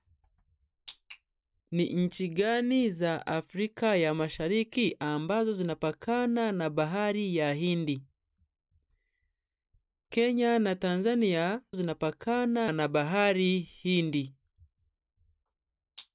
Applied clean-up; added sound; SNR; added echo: none; none; none; none.